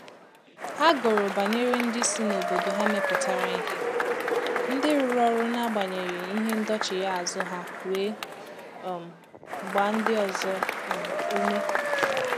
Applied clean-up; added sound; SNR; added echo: none; Applause / Crowd / Cheering; 2 dB; none.